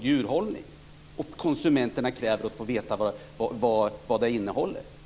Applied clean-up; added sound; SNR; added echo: none; none; none; none.